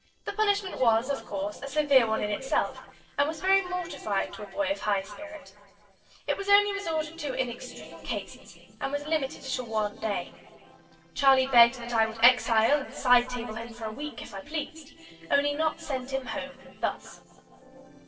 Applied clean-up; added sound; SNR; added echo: neural separator model SepFormer DNS4.